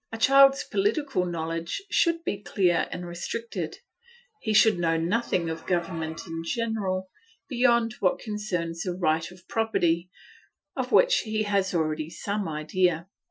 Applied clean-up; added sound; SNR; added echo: classical method Wiener filter.